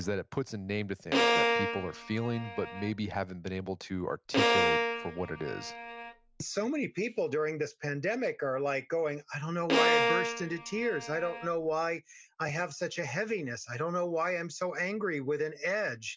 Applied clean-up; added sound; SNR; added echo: none; Bowed string instrument; -2 dB; none.